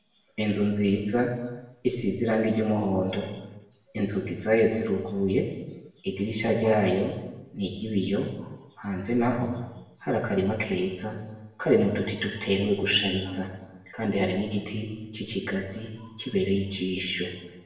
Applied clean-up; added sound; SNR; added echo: none; none; none; reverberation time 1.0 s.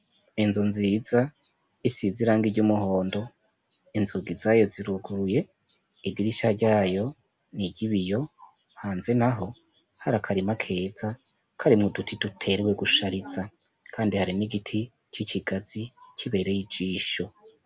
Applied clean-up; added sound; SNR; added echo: none; none; none; none.